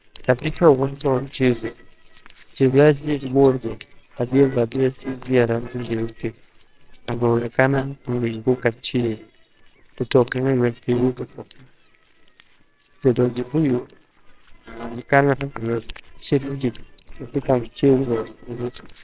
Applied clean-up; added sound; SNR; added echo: neural separator model SepFormer WHAMR!.